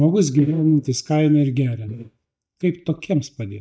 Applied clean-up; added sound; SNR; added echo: neural mask model DeepFilterNet 3.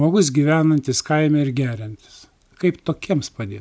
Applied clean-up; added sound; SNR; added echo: none; none; none; none.